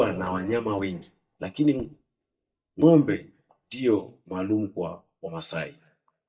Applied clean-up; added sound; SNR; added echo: neural mask model DeepFilterNet 3.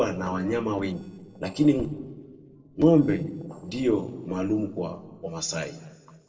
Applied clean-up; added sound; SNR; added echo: neural separator model SepFormer DNS4.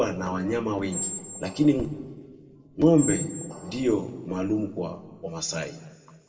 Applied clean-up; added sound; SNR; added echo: none; Squeak; 10 dB; reverberation time 1.5 s.